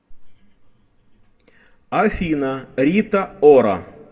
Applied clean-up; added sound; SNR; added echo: none; none; none; reverberation time 1.6 s.